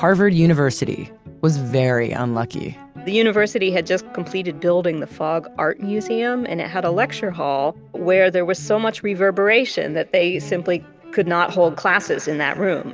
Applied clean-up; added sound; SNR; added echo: none; none; none; none.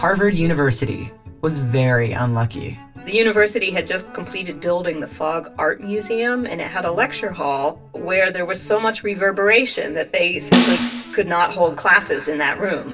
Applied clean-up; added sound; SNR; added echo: none; Snare drum; -1 dB; reverberation time 0.2 s.